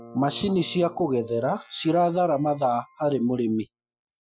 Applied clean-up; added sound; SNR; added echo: classical method Wiener filter.